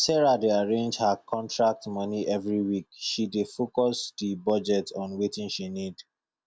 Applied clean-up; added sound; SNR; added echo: none; none; none; none.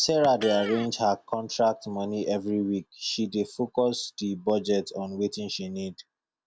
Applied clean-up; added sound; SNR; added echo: none; Electric guitar; 16 dB; none.